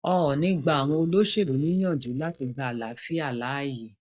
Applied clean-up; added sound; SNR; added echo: neural mask model DeepFilterNet 3.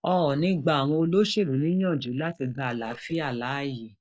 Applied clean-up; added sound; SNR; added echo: neural mask model Resemble Enhance denoiser.